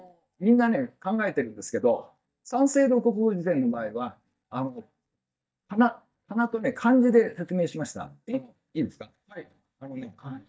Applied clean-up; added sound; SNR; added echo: neural mask model DeepFilterNet 3.